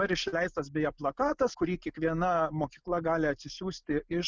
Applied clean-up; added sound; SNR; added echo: none; none; none; none.